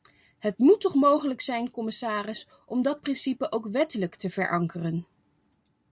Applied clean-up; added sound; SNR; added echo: none; none; none; none.